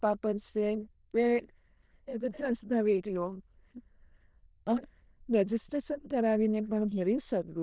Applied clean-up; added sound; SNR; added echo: neural diffusion model UNIVERSE++.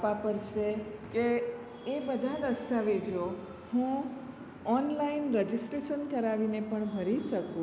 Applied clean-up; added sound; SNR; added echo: none; none; none; none.